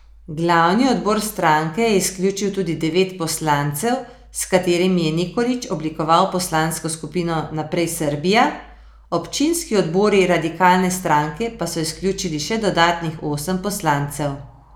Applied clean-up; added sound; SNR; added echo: none; none; none; none.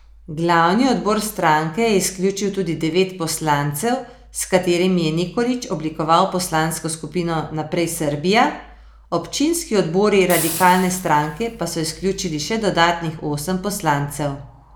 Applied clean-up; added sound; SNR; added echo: none; Hiss; 12 dB; none.